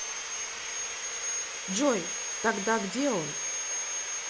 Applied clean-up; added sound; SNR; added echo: none; Sawing; 1 dB; none.